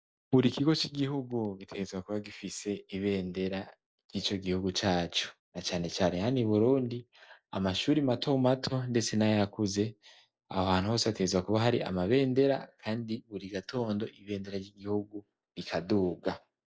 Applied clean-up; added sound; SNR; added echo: neural mask model Resemble Enhance denoiser.